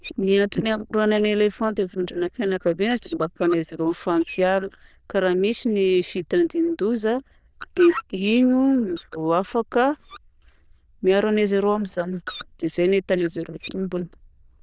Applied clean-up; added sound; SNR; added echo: neural diffusion model UNIVERSE++.